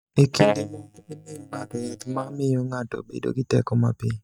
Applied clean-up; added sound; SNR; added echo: neural mask model DeepFilterNet 3.